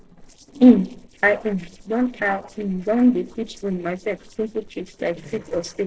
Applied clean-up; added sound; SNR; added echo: neural separator model SepFormer DNS4.